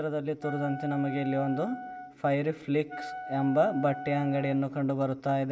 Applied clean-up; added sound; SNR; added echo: none; Wind instrument, woodwind instrument; 12 dB; reverberation time 0.5 s.